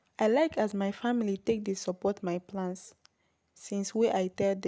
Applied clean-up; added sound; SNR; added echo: none; none; none; none.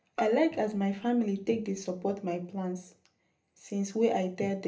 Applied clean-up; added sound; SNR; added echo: none; Bowed string instrument; 13 dB; reverberation time 0.3 s.